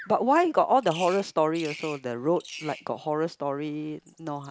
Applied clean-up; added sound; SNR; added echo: none; Bird vocalization, bird call, bird song; 19 dB; none.